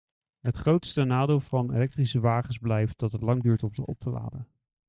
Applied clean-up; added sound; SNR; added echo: neural mask model DeepFilterNet 3.